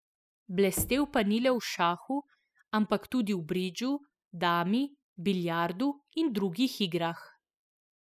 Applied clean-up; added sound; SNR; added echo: classical method spectral subtraction.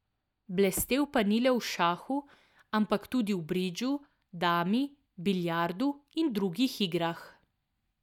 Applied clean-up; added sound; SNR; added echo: neural mask model DeepFilterNet 3.